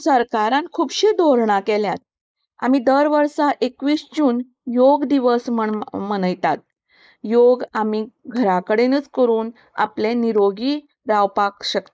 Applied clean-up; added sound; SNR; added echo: neural mask model Resemble Enhance denoiser.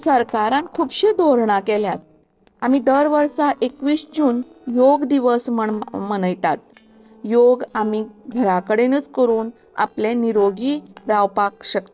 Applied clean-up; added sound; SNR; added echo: neural separator model SepFormer DNS4.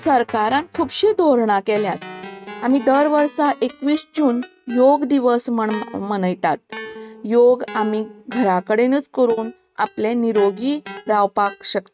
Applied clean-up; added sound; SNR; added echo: neural mask model RNNoise.